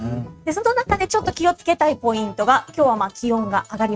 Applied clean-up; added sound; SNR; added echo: neural mask model RNNoise.